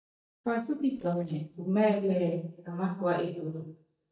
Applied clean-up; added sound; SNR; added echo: neural mask model DeepFilterNet 3.